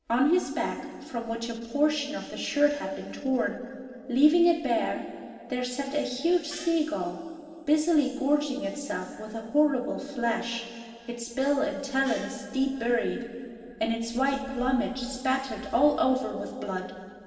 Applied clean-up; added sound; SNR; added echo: neural separator model SepFormer DNS4.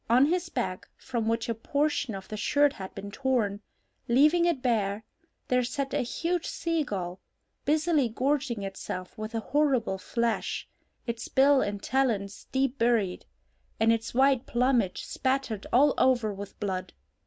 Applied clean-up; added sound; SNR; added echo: none; none; none; none.